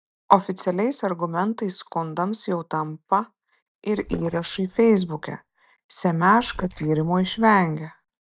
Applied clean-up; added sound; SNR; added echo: neural mask model DeepFilterNet 3.